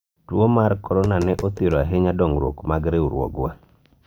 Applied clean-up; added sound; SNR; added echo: none; Tap; 19 dB; none.